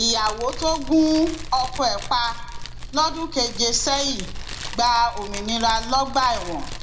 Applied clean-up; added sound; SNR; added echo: none; Fire; 8 dB; reverberation time 0.2 s.